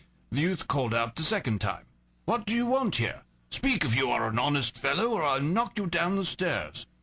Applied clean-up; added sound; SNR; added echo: none; none; none; none.